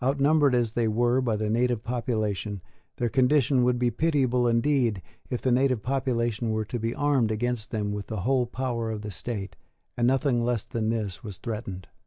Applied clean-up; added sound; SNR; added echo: none; none; none; none.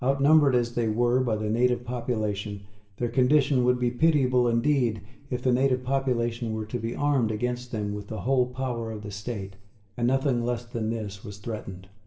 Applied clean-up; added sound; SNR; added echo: none; none; none; reverberation time 0.7 s.